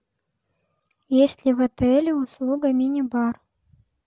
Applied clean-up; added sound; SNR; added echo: none; none; none; none.